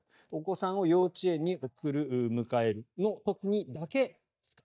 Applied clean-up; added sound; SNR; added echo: neural mask model DeepFilterNet 3.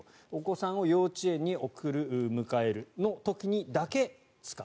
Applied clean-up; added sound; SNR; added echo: none; none; none; none.